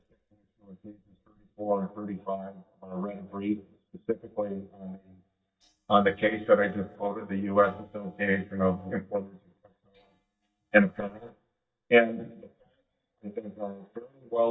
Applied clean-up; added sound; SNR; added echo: neural mask model DeepFilterNet 3.